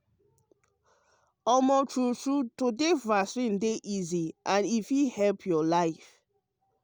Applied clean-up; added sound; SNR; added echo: none; none; none; none.